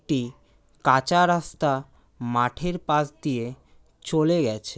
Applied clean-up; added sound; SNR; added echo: none; none; none; none.